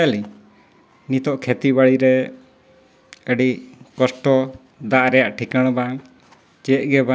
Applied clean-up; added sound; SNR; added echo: none; none; none; none.